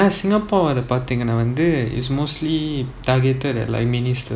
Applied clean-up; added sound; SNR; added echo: none; none; none; none.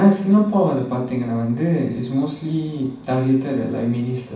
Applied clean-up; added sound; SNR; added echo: none; none; none; reverberation time 0.6 s.